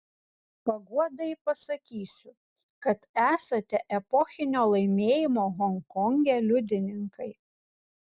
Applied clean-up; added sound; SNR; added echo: none; none; none; none.